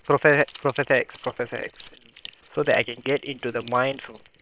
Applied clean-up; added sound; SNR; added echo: neural separator model SepFormer WHAM!.